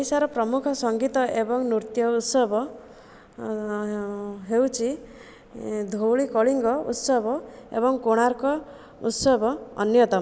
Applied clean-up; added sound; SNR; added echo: none; none; none; none.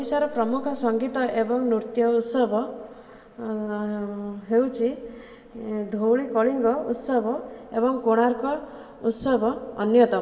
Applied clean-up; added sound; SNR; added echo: none; none; none; reverberation time 1.8 s.